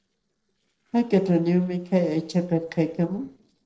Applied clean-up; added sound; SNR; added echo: neural separator model SepFormer DNS4.